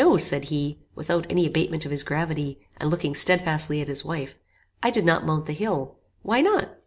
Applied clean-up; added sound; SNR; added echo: none; none; none; none.